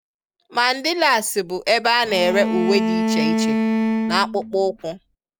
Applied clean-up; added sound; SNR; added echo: none; Bowed string instrument; 1 dB; none.